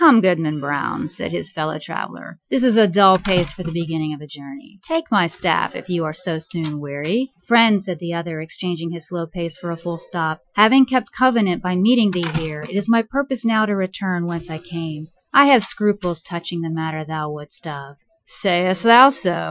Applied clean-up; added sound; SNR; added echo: classical method Wiener filter.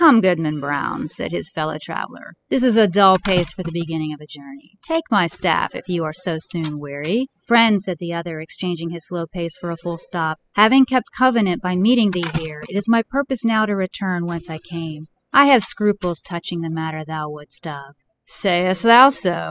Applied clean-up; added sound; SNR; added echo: classical method spectral subtraction.